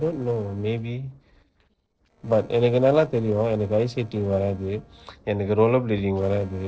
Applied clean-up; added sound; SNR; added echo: neural separator model SepFormer DNS4.